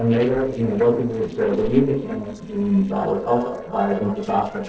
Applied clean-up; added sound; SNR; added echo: neural separator model SepFormer DNS4.